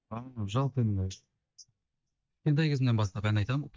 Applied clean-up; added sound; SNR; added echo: neural mask model DeepFilterNet 3.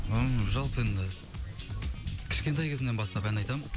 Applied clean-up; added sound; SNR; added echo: none; Wind; 6 dB; none.